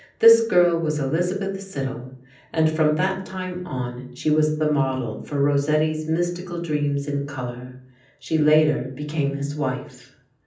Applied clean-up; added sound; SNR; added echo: none; none; none; reverberation time 0.6 s.